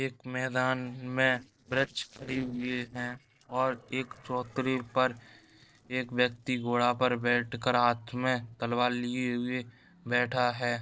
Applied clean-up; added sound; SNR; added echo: neural separator model SepFormer DNS4.